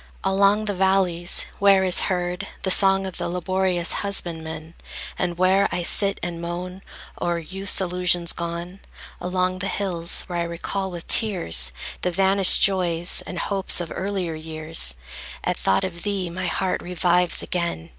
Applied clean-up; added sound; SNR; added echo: none; none; none; none.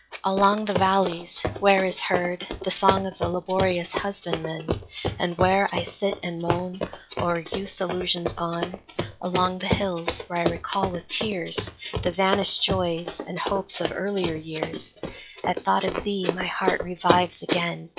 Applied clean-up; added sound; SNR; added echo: classical method log-MMSE.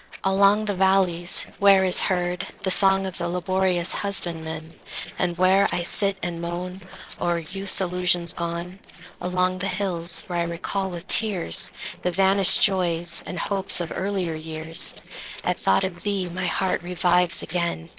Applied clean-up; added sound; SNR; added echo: neural separator model SepFormer DNS4.